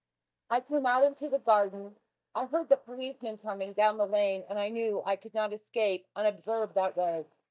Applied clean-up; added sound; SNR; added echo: neural mask model DeepFilterNet 3.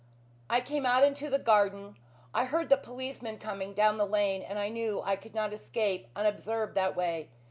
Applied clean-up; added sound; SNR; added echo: none; none; none; none.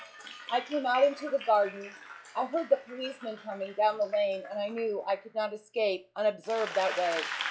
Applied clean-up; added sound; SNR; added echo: classical method log-MMSE.